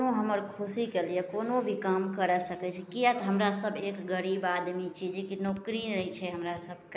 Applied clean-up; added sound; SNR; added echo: none; none; none; none.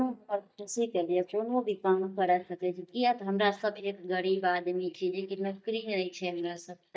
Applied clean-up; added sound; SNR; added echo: neural mask model DeepFilterNet 3.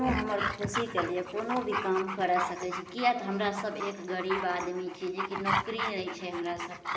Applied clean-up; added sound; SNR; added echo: none; Dog; 4 dB; reverberation time 2.8 s.